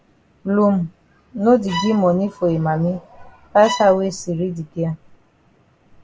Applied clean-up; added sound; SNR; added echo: none; Bowed string instrument; 11 dB; none.